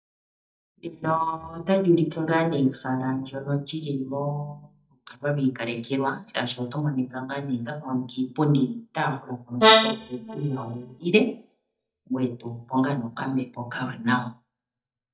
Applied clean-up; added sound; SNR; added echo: neural mask model DeepFilterNet 3.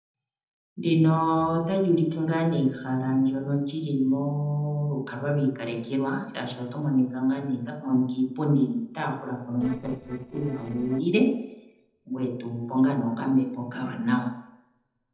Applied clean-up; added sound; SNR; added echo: neural separator model SepFormer DNS4.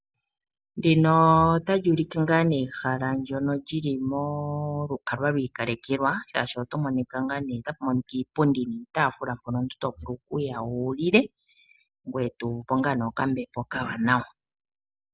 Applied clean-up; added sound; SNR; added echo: none; none; none; none.